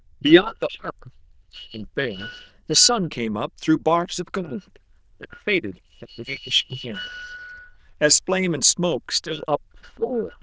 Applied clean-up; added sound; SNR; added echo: neural diffusion model UNIVERSE++.